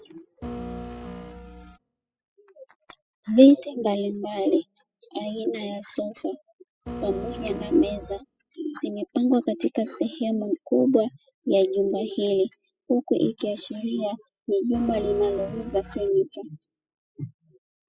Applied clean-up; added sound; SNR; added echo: classical method spectral subtraction.